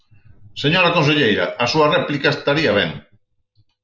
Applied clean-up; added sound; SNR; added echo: none; none; none; none.